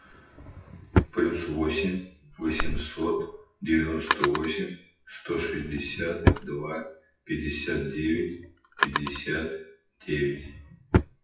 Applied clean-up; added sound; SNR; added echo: classical method WPE with log-MMSE.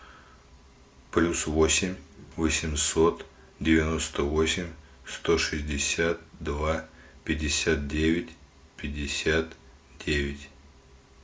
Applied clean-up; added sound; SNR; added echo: none; none; none; none.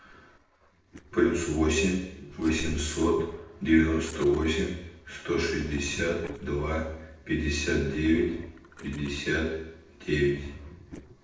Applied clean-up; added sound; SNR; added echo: neural separator model SepFormer DNS4.